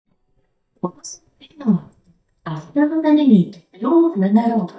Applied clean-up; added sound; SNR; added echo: neural mask model DeepFilterNet 3.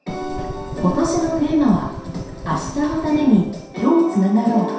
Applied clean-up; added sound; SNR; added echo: none; Engine starting / Car; 14 dB; reverberation time 0.7 s.